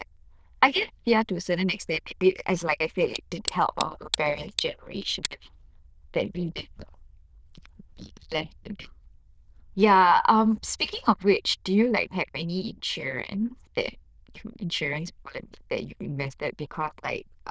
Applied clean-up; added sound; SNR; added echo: neural diffusion model UNIVERSE++.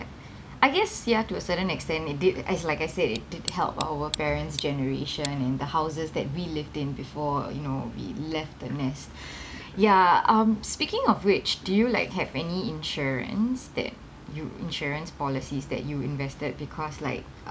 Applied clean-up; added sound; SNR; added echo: none; Tick; 13 dB; none.